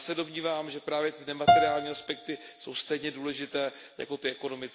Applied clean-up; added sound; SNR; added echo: none; Piano; -3 dB; none.